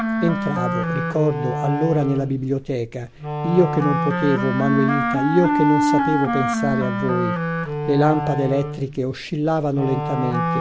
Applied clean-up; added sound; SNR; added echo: none; Wind instrument, woodwind instrument; 1 dB; none.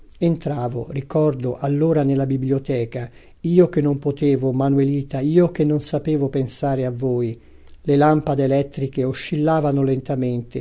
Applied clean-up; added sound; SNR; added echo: none; none; none; none.